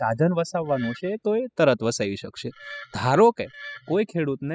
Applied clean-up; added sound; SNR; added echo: classical method spectral subtraction.